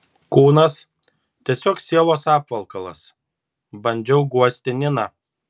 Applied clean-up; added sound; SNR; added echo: none; none; none; none.